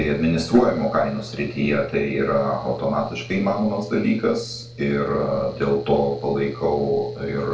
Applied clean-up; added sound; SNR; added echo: none; Mechanical fan; 16 dB; reverberation time 0.3 s.